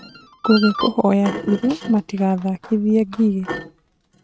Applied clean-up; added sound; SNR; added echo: neural mask model RNNoise.